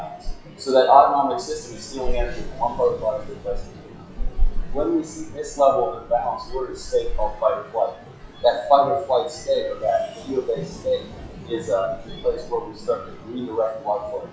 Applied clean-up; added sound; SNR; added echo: classical method WPE with log-MMSE.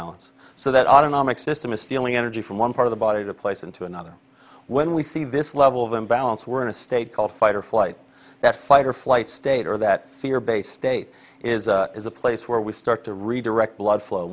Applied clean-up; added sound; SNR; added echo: none; none; none; none.